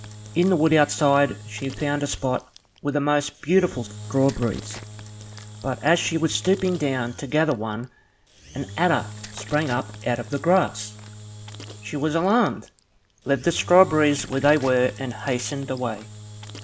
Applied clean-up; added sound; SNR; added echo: none; Engine / Drill; 16 dB; none.